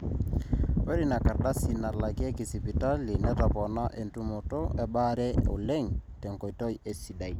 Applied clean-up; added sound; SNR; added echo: none; none; none; none.